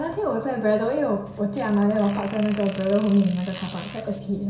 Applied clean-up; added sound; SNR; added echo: none; Fart; 19 dB; reverberation time 0.7 s.